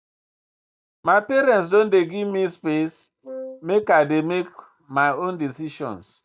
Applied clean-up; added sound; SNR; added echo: neural mask model DeepFilterNet 3.